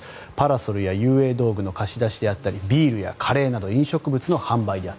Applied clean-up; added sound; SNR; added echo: none; none; none; none.